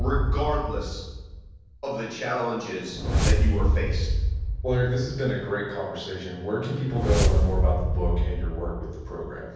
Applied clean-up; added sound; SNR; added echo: none; Whoosh, swoosh, swish; -4 dB; reverberation time 1.1 s.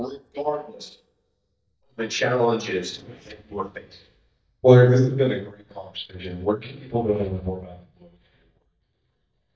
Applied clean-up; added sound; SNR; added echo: neural mask model DeepFilterNet 3.